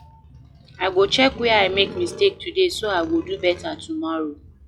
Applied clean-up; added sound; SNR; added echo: classical method log-MMSE.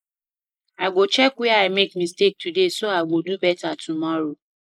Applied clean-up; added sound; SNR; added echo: neural mask model Resemble Enhance denoiser.